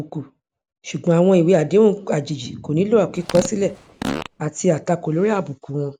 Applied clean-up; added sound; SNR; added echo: none; Fart; 12 dB; none.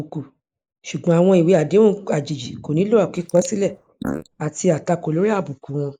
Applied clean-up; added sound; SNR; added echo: neural mask model Resemble Enhance denoiser.